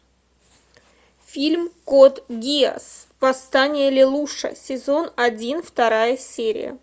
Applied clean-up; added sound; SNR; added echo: none; none; none; none.